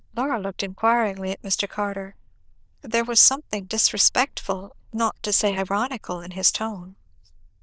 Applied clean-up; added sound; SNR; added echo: neural diffusion model UNIVERSE++.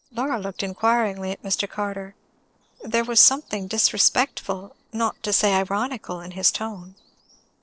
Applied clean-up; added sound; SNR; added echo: neural separator model SepFormer DNS4.